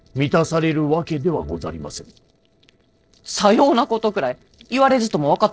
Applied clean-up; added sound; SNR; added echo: neural separator model SepFormer DNS4.